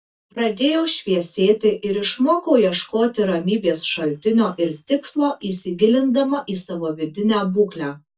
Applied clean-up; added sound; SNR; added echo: neural mask model DeepFilterNet 3.